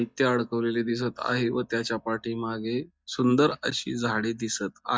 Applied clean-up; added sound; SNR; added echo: neural mask model DeepFilterNet 3.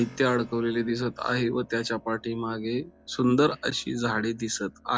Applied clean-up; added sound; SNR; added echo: neural separator model SepFormer DNS4.